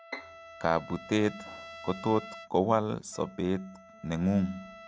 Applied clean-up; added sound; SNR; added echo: none; Trumpet + Bowed string instrument; 17 dB; none.